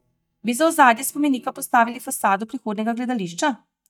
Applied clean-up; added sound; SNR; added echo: neural mask model DeepFilterNet 3.